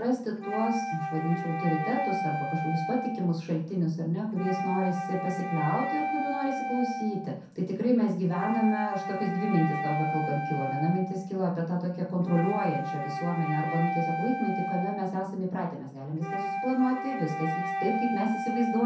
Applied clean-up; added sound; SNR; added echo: none; Wind instrument, woodwind instrument; 4 dB; reverberation time 0.5 s.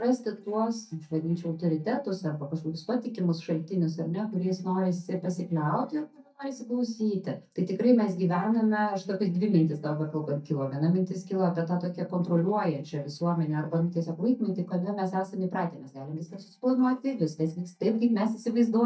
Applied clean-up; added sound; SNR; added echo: neural mask model DeepFilterNet 3.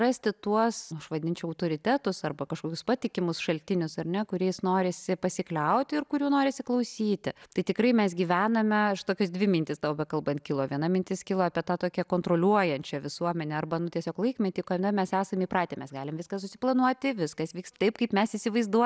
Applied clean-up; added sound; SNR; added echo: none; none; none; none.